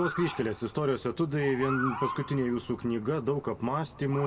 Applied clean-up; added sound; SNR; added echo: none; Motor vehicle (road) / Siren; 10 dB; reverberation time 1.5 s.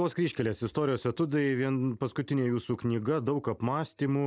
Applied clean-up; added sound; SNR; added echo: none; none; none; none.